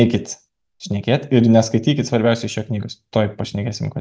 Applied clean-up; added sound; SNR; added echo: none; none; none; none.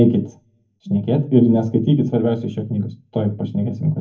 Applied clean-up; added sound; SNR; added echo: none; none; none; reverberation time 0.3 s.